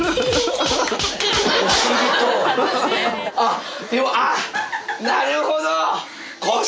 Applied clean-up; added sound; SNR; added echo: none; none; none; none.